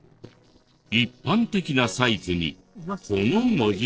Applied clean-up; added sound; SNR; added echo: neural separator model SepFormer DNS4.